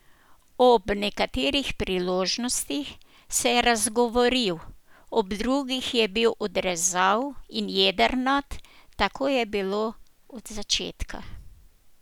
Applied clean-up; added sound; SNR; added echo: none; none; none; none.